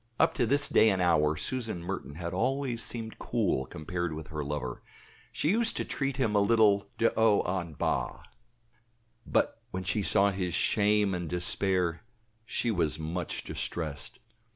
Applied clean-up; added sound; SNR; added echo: none; none; none; none.